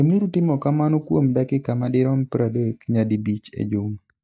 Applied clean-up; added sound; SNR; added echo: neural mask model DeepFilterNet 3.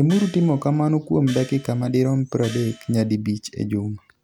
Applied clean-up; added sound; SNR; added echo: none; Gong; 19 dB; none.